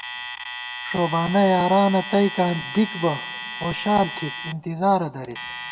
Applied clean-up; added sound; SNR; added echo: none; Alarm; 11 dB; reverberation time 1.4 s.